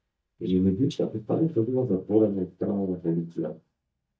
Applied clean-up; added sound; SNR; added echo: neural mask model DeepFilterNet 3.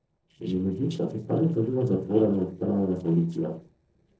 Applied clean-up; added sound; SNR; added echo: neural separator model SepFormer DNS4.